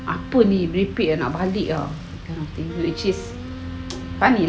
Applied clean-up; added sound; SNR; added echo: none; Wind instrument, woodwind instrument; 16 dB; none.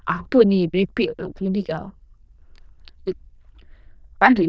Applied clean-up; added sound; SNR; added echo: neural diffusion model UNIVERSE++.